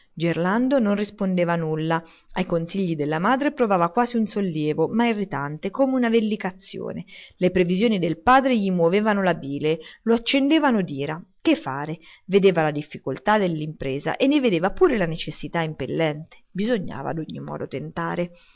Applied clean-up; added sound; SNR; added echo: none; none; none; none.